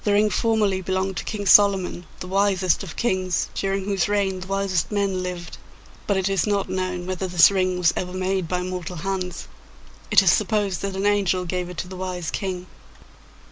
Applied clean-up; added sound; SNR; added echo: none; none; none; none.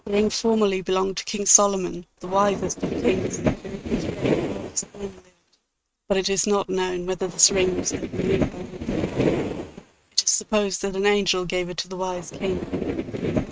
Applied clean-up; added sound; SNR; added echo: neural mask model RNNoise.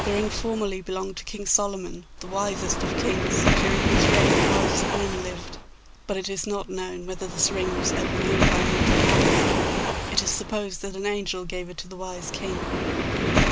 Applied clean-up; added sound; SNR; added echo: none; Waves, surf; -4 dB; none.